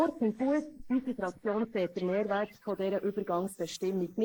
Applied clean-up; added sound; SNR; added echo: neural mask model Resemble Enhance denoiser.